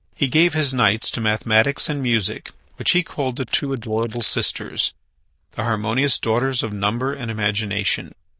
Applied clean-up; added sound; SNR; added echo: neural diffusion model UNIVERSE++.